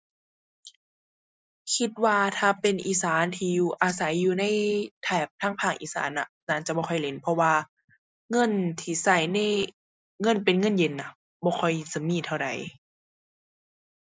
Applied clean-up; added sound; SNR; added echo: neural mask model Resemble Enhance denoiser.